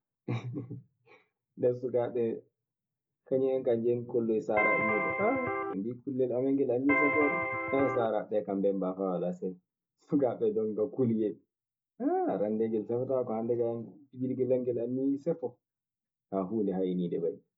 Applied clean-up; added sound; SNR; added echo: none; Electric guitar; -1 dB; none.